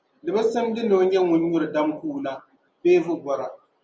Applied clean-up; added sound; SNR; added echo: none; none; none; none.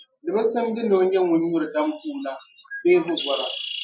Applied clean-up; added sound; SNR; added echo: classical method Wiener filter.